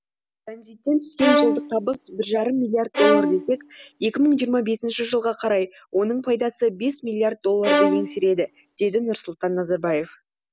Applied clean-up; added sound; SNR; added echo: none; Bowed string instrument; 0 dB; none.